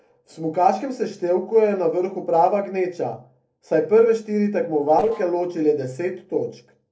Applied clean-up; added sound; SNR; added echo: neural separator model SepFormer DNS4.